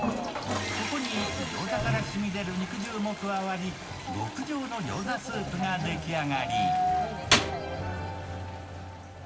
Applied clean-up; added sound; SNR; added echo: none; Toilet flush; 4 dB; reverberation time 1.5 s.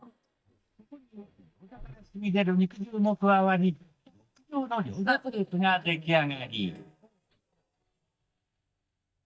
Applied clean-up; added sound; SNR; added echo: neural mask model DeepFilterNet 3.